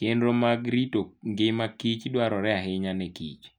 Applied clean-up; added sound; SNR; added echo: none; none; none; none.